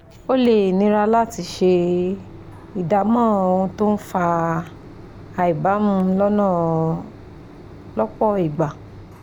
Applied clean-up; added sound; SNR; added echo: none; Mechanisms; 19 dB; none.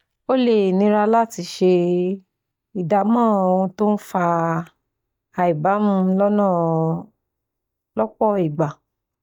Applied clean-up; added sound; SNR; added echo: neural mask model DeepFilterNet 3.